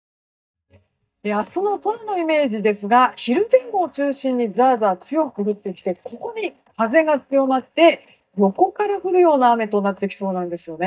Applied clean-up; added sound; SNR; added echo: neural mask model DeepFilterNet 3.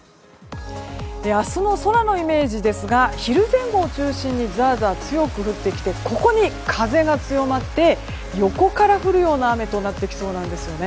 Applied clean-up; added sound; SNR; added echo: none; none; none; none.